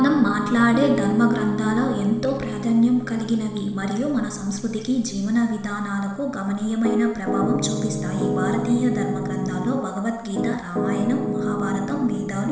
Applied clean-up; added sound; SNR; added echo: none; Piano; 5 dB; reverberation time 1.1 s.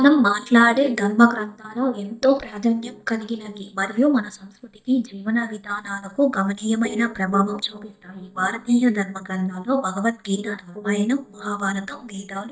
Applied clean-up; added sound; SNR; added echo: neural mask model DeepFilterNet 3.